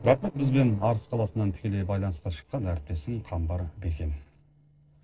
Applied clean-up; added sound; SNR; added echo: neural separator model SepFormer DNS4.